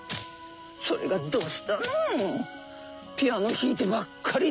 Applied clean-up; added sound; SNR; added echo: none; none; none; none.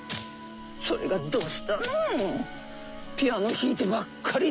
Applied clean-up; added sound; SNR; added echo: none; Wind + Electric guitar; 14 dB; none.